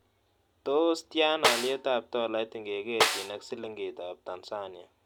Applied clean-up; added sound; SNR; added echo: none; Snare drum; 0 dB; none.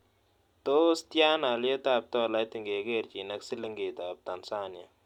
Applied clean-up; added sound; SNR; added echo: none; none; none; none.